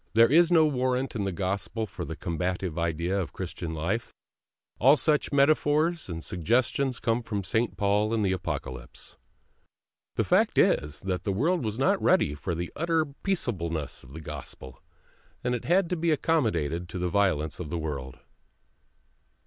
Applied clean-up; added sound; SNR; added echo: none; none; none; none.